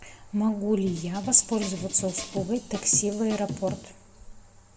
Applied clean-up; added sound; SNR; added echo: none; Drum kit; 11 dB; reverberation time 1.0 s.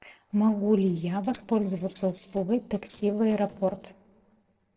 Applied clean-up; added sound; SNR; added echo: neural separator model SepFormer DNS4.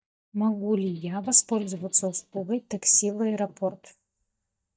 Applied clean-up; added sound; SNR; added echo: neural mask model DeepFilterNet 3.